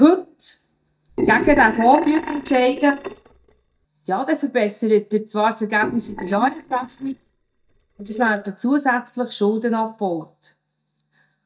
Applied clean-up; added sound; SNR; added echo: neural mask model DeepFilterNet 3.